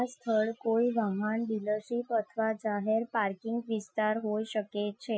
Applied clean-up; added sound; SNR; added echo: classical method Wiener filter.